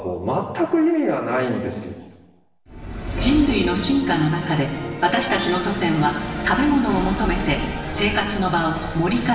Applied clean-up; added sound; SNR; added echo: none; none; none; reverberation time 1.2 s.